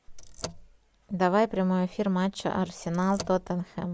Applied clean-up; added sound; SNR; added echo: none; Car; 13 dB; none.